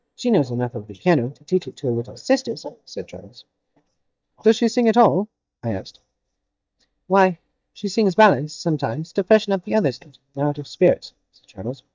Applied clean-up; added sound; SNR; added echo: neural mask model DeepFilterNet 3.